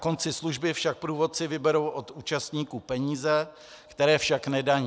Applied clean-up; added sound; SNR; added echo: none; none; none; none.